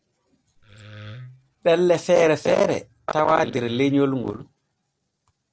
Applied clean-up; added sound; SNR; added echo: neural separator model SepFormer DNS4.